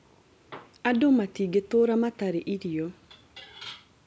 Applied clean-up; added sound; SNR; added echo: none; none; none; none.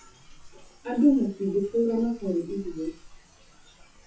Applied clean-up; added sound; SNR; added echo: classical method WPE with log-MMSE.